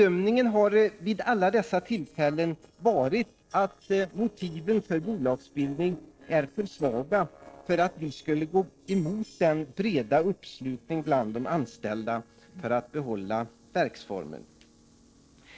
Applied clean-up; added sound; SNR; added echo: neural separator model SepFormer DNS4.